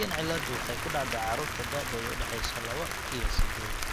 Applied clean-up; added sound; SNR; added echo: none; Bird vocalization, bird call, bird song + Applause; -4 dB; none.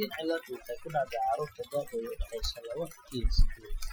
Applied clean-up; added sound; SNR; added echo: classical method Wiener filter.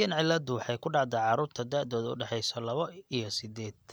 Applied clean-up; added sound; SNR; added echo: none; none; none; none.